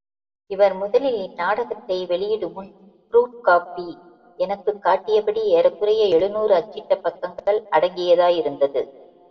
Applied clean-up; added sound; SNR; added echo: none; none; none; reverberation time 0.8 s.